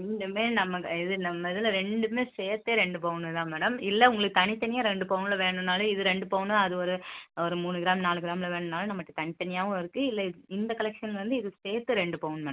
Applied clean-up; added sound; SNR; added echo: none; none; none; none.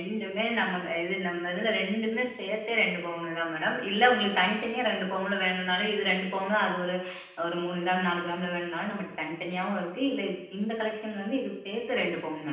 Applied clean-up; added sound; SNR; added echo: none; none; none; reverberation time 0.9 s.